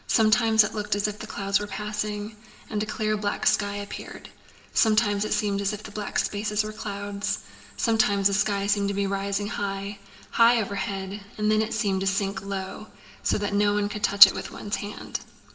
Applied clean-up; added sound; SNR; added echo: none; none; none; reverberation time 2.9 s.